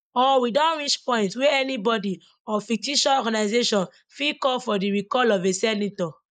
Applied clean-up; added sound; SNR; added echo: neural mask model Resemble Enhance denoiser.